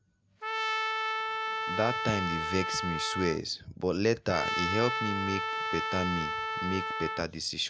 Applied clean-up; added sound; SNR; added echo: none; Trumpet; 0 dB; none.